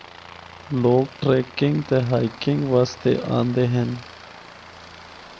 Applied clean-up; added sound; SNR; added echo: none; Aircraft; 19 dB; none.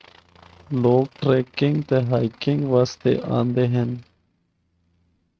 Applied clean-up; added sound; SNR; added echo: neural mask model RNNoise.